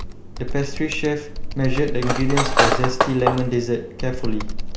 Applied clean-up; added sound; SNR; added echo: none; Computer keyboard + Cutlery, silverware; -1 dB; none.